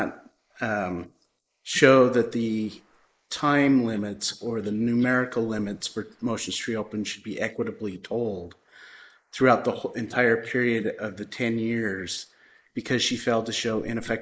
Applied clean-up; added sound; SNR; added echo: neural mask model Resemble Enhance denoiser.